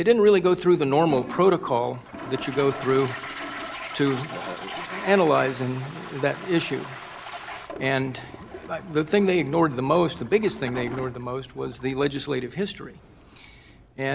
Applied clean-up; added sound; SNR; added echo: none; Toilet flush; 14 dB; none.